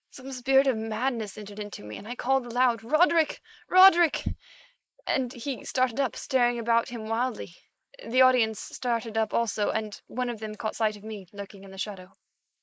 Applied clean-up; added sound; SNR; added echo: neural mask model Resemble Enhance denoiser.